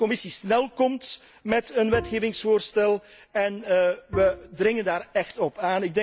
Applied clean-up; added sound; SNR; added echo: none; Bowed string instrument; 15 dB; none.